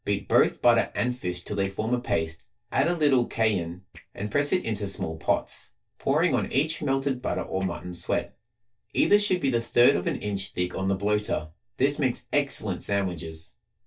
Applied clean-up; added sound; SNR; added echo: neural separator model SepFormer DNS4.